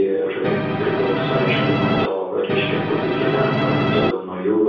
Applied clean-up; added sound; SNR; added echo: none; Musical instrument; -2 dB; reverberation time 0.6 s.